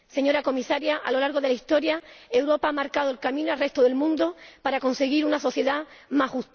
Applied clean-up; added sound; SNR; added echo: none; none; none; none.